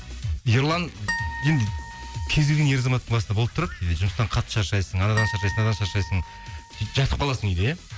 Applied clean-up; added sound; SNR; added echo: none; Harp; 11 dB; none.